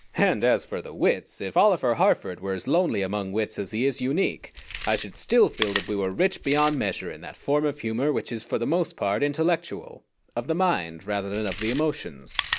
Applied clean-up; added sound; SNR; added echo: none; Chewing, mastication; 13 dB; none.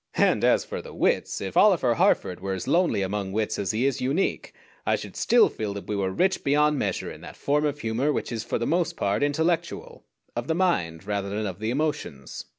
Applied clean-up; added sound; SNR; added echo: none; none; none; none.